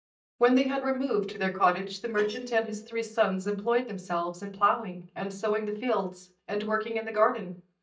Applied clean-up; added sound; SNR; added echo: neural mask model DeepFilterNet 3.